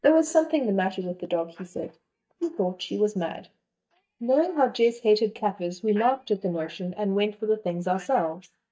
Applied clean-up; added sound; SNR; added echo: neural mask model DeepFilterNet 3.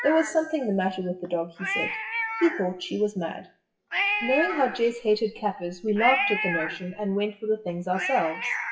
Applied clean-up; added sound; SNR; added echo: classical method WPE with log-MMSE.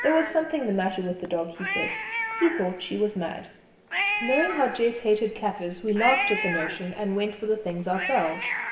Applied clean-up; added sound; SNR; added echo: none; Cat; 6 dB; reverberation time 0.8 s.